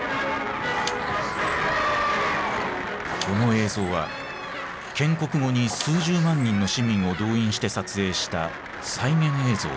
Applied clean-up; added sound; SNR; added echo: none; Squeak; 14 dB; none.